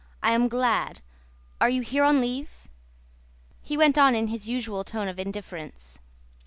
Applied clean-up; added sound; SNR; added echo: none; none; none; none.